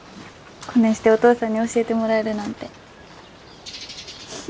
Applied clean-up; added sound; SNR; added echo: none; none; none; none.